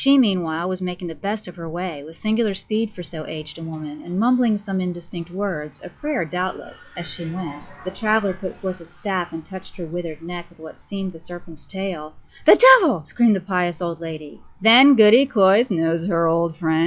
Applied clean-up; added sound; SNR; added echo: classical method log-MMSE.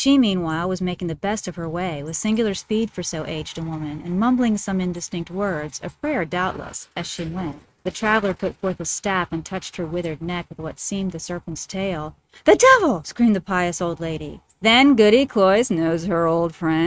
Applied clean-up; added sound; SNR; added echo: neural mask model RNNoise.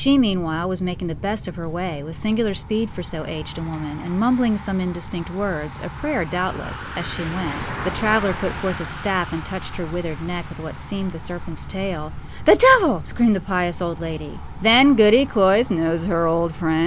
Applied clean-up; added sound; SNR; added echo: none; Bicycle; 11 dB; none.